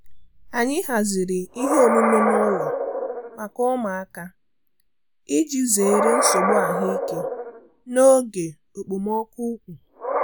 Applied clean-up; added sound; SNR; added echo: none; Animal; 3 dB; none.